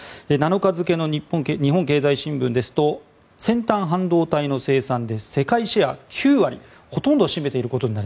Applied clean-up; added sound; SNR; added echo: none; none; none; none.